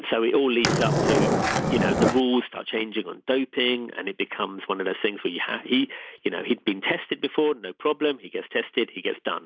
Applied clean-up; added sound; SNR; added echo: none; Skateboard; -4 dB; none.